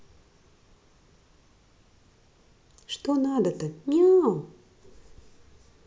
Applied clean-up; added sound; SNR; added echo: none; none; none; none.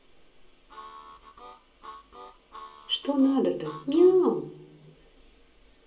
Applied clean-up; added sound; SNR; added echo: none; Harmonica; 18 dB; reverberation time 0.3 s.